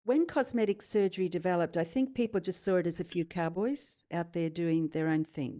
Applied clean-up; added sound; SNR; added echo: neural mask model DeepFilterNet 3.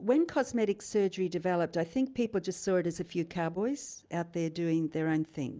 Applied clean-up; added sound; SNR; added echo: none; none; none; none.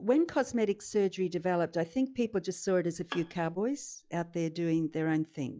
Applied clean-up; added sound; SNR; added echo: classical method log-MMSE.